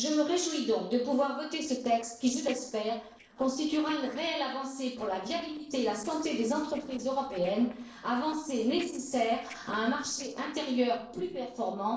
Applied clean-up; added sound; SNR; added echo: neural separator model SepFormer DNS4.